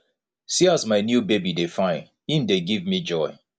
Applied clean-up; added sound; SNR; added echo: none; none; none; none.